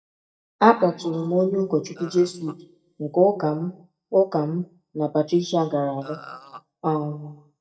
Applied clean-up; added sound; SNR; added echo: neural mask model DeepFilterNet 3.